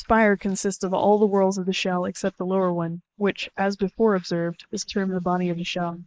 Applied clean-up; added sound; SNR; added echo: neural mask model Resemble Enhance denoiser.